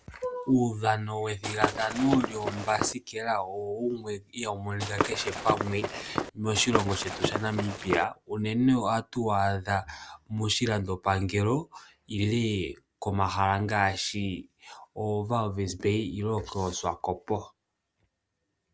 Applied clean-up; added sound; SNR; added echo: none; Walk, footsteps / Run; 3 dB; none.